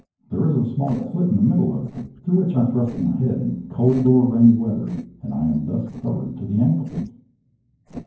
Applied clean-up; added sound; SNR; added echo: neural separator model SepFormer DNS4.